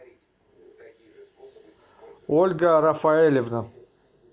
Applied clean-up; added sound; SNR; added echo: neural mask model Resemble Enhance denoiser.